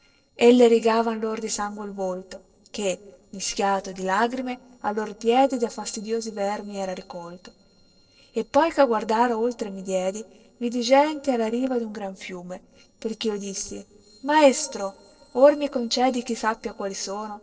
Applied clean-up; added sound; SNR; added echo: neural separator model SepFormer DNS4.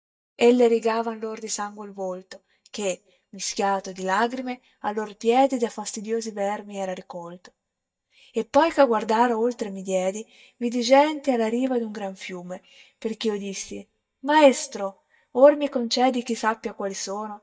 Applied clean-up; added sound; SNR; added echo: neural mask model DeepFilterNet 3.